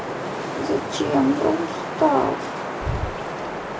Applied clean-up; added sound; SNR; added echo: none; Wind; 4 dB; reverberation time 0.2 s.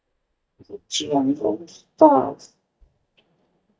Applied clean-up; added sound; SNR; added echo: neural mask model DeepFilterNet 3.